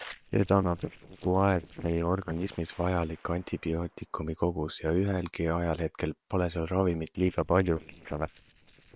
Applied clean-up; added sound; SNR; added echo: neural separator model SepFormer WHAM!.